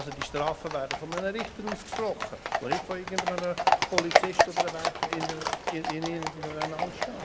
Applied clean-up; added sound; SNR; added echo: none; Livestock, farm animals, working animals; -5 dB; none.